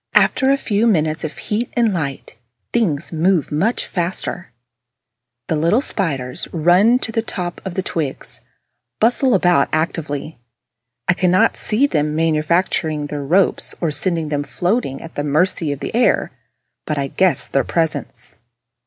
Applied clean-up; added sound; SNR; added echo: none; none; none; none.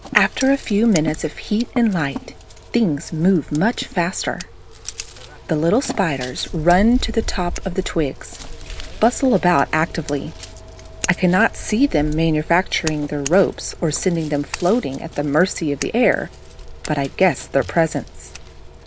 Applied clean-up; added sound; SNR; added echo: none; Scissors; 12 dB; none.